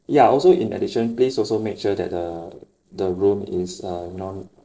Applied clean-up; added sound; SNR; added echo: neural separator model SepFormer DNS4.